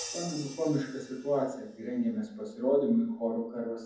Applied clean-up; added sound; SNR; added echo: none; Crash cymbal; 17 dB; reverberation time 0.7 s.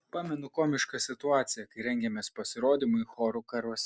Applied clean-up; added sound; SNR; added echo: none; none; none; none.